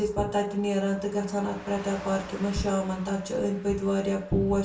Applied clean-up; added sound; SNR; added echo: none; Car passing by / Truck; 19 dB; reverberation time 0.4 s.